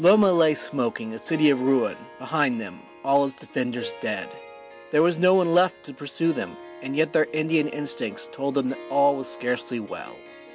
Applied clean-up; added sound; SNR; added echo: none; Harp; 17 dB; none.